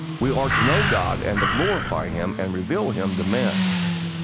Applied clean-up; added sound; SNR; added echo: none; Crow + Motorcycle; -1 dB; none.